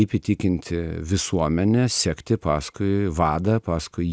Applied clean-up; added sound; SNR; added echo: none; none; none; none.